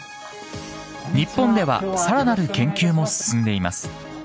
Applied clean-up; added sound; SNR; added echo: none; none; none; none.